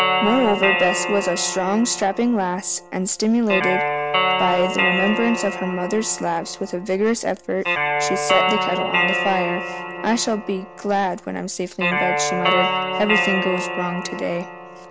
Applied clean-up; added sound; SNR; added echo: none; Guitar; 1 dB; none.